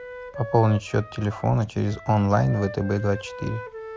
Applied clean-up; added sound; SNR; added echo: none; Wind instrument, woodwind instrument; 14 dB; none.